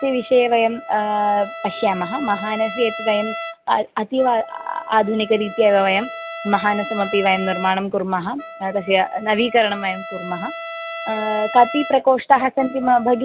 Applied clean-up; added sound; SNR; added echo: none; Trumpet; 12 dB; none.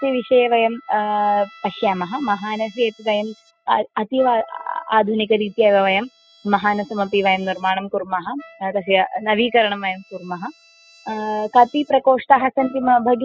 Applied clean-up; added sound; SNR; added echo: classical method spectral subtraction.